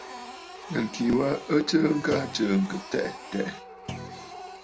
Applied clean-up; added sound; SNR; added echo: none; Printer + Thump, thud; 13 dB; none.